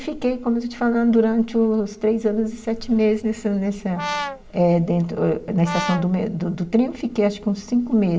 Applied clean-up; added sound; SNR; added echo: none; Brass instrument; 9 dB; reverberation time 1.6 s.